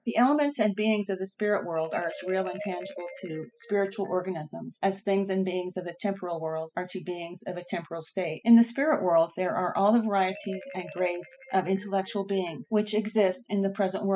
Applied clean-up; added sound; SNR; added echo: classical method spectral subtraction.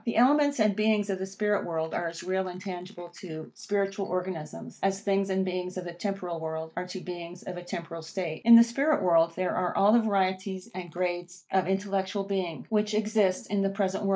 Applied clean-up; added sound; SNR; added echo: neural mask model Resemble Enhance denoiser.